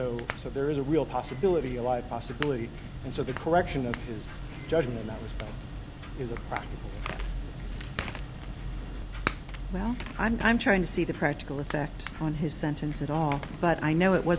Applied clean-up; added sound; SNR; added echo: none; Crack / Crackle; 6 dB; none.